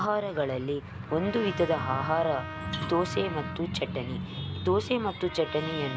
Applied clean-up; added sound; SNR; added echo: none; Trumpet; 13 dB; none.